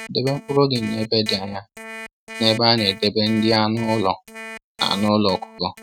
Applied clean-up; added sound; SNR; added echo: neural mask model RNNoise.